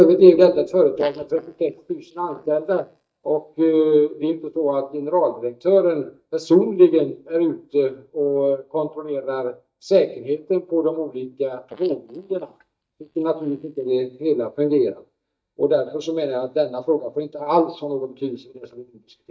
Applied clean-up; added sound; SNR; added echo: neural mask model DeepFilterNet 3.